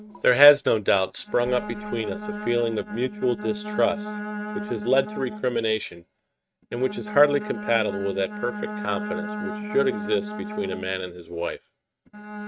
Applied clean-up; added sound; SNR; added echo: neural mask model RNNoise.